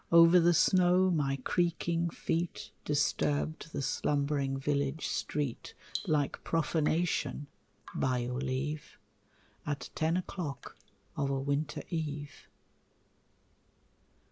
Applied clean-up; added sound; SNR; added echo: neural mask model Resemble Enhance denoiser.